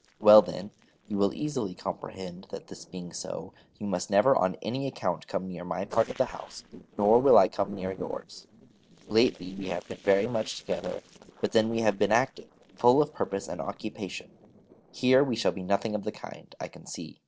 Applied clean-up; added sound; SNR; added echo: neural separator model SepFormer DNS4.